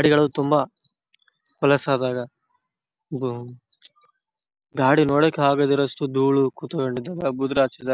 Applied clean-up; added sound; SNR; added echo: none; none; none; none.